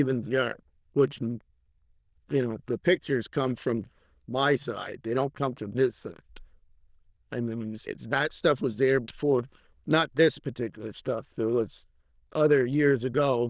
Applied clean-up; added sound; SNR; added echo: neural diffusion model UNIVERSE++.